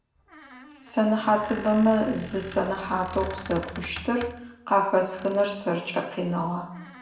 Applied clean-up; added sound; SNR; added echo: none; Squeak; 16 dB; reverberation time 0.7 s.